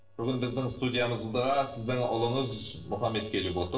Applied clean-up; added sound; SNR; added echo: neural separator model SepFormer DNS4.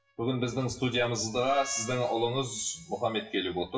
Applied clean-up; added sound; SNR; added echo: classical method WPE with log-MMSE.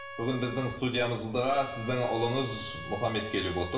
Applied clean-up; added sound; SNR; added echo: none; Trumpet; 13 dB; reverberation time 0.9 s.